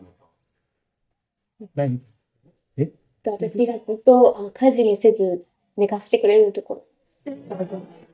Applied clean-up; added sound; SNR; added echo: neural mask model DeepFilterNet 3.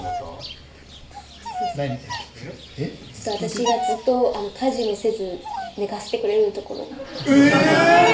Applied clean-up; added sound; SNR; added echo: none; Bird vocalization, bird call, bird song; 12 dB; reverberation time 0.3 s.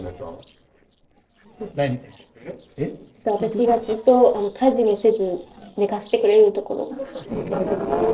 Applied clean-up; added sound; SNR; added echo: neural separator model SepFormer DNS4.